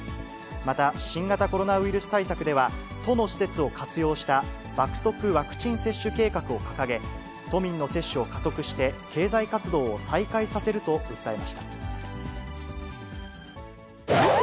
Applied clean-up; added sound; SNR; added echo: none; none; none; none.